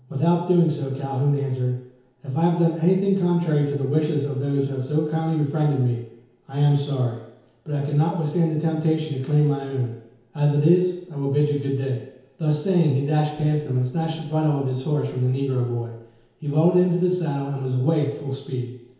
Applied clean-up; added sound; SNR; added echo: none; none; none; reverberation time 1.0 s.